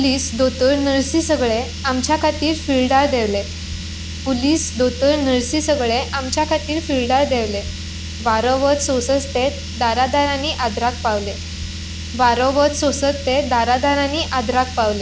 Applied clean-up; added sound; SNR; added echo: none; Car; 9 dB; none.